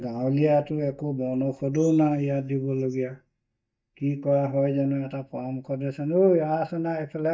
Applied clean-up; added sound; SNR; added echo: neural mask model DeepFilterNet 3.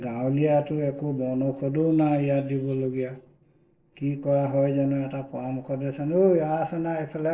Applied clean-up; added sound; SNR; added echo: neural separator model SepFormer DNS4.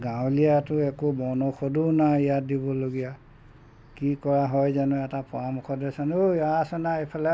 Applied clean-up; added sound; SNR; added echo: none; none; none; none.